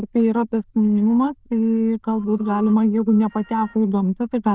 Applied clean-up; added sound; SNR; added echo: neural diffusion model UNIVERSE++.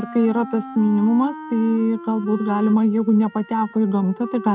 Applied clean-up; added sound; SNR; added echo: none; Wind instrument, woodwind instrument; 15 dB; none.